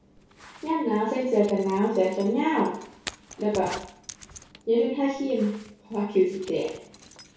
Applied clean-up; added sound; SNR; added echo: none; Zipper (clothing); 19 dB; reverberation time 0.6 s.